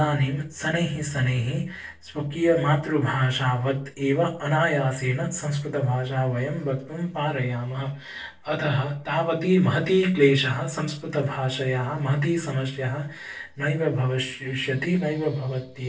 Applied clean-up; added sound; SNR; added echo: none; none; none; reverberation time 0.3 s.